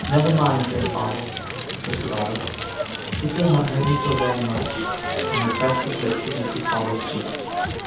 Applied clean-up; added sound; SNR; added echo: none; Crackle; 2 dB; reverberation time 0.8 s.